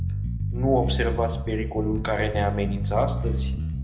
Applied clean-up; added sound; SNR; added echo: none; Bass guitar; -1 dB; reverberation time 0.7 s.